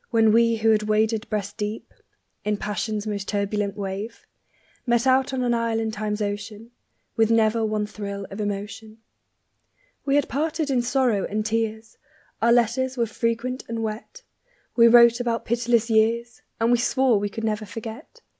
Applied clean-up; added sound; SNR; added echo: none; none; none; none.